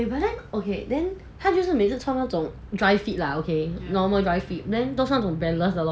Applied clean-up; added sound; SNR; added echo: none; none; none; none.